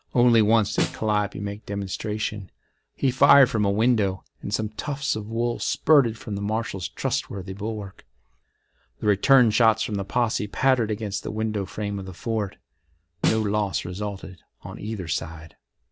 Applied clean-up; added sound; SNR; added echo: none; Snare drum; 7 dB; none.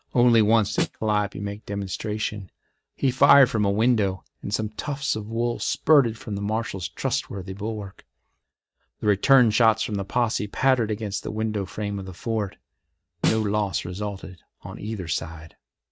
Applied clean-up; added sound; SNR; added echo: neural mask model RNNoise.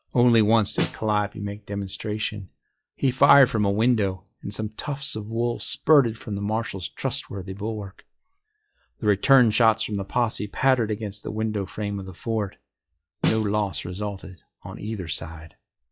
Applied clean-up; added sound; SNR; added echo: classical method log-MMSE.